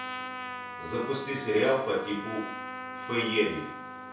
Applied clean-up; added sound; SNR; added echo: none; Trumpet; 8 dB; reverberation time 0.6 s.